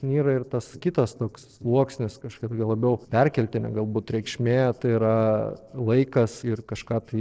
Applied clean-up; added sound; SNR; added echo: neural separator model SepFormer DNS4.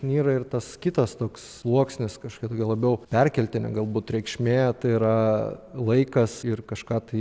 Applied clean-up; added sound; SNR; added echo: none; none; none; none.